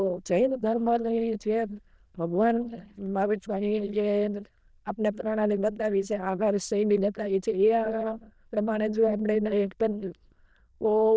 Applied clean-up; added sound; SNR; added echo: neural diffusion model UNIVERSE++.